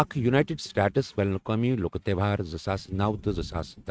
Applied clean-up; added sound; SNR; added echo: neural mask model RNNoise.